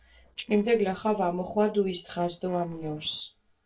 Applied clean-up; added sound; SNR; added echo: neural separator model SepFormer DNS4.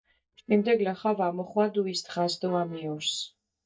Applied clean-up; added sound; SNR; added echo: neural mask model DeepFilterNet 3.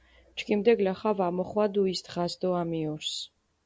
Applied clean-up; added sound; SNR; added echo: none; none; none; none.